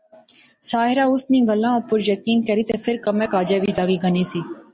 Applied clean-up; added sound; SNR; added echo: none; none; none; none.